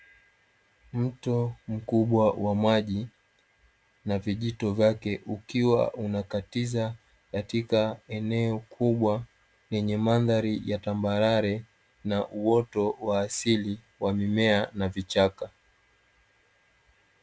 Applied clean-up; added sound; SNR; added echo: none; none; none; none.